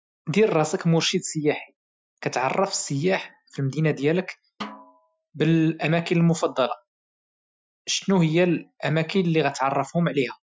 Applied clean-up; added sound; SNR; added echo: classical method Wiener filter.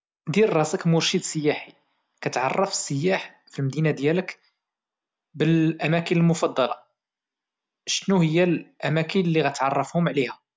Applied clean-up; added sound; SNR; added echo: none; none; none; none.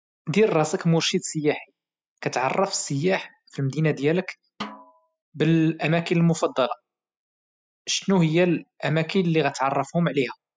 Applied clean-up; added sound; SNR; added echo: classical method spectral subtraction.